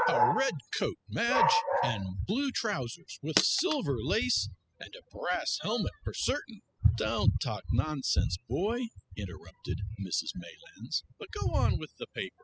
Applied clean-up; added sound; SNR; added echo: classical method spectral subtraction.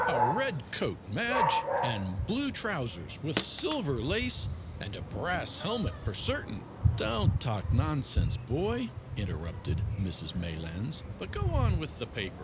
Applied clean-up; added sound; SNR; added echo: none; Dog; 0 dB; none.